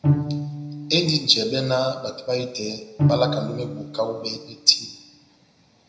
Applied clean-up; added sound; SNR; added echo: none; Bowed string instrument; 3 dB; reverberation time 0.8 s.